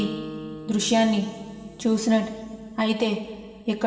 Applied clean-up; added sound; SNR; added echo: none; Acoustic guitar; 16 dB; reverberation time 2.9 s.